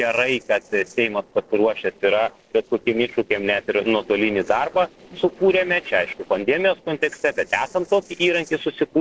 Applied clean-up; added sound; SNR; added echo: neural separator model SepFormer DNS4.